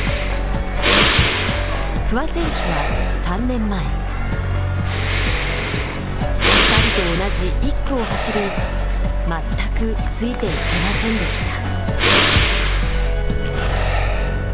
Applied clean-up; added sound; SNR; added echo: none; Breathing; 2 dB; none.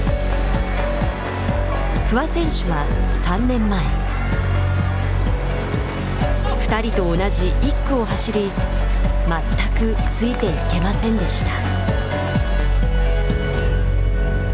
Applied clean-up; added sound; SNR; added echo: none; none; none; none.